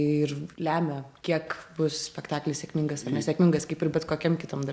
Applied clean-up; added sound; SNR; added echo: none; none; none; none.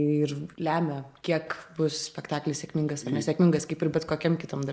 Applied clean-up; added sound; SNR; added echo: neural mask model Resemble Enhance denoiser.